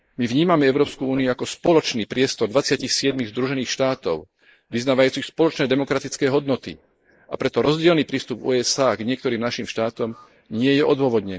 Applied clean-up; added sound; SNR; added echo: neural mask model Resemble Enhance denoiser.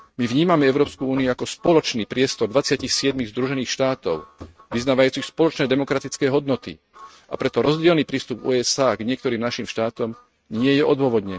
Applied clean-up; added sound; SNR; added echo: neural mask model RNNoise.